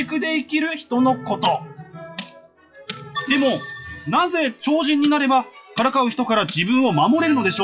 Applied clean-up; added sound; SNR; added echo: classical method WPE with log-MMSE.